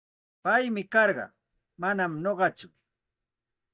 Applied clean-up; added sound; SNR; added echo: neural mask model DeepFilterNet 3.